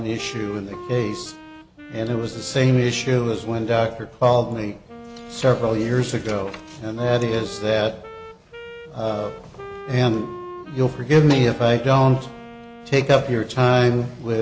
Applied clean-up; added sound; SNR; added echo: none; Wind instrument, woodwind instrument; 17 dB; none.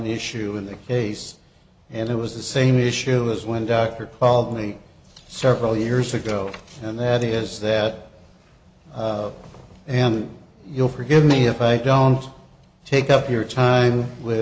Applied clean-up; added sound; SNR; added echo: none; none; none; none.